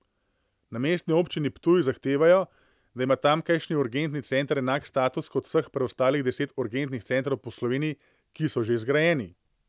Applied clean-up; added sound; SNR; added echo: none; none; none; none.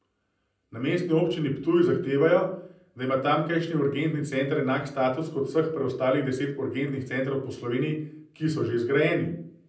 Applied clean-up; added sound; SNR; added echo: none; none; none; reverberation time 0.6 s.